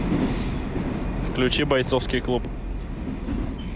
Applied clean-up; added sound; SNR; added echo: none; none; none; none.